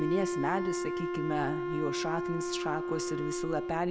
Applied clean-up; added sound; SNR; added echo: none; Wind instrument, woodwind instrument; 0 dB; none.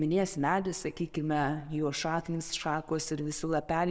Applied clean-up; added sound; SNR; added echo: none; none; none; none.